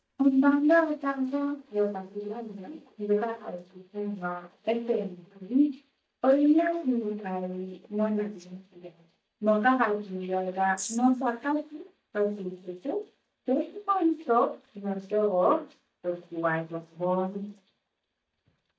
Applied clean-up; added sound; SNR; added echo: neural mask model DeepFilterNet 3.